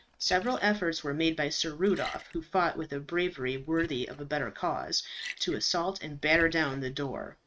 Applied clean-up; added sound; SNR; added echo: neural mask model RNNoise.